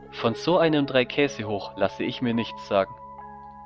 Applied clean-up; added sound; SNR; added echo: none; Piano; 15 dB; none.